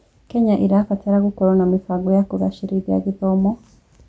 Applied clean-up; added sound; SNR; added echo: none; none; none; none.